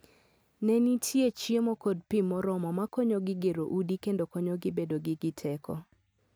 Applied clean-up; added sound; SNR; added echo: none; none; none; none.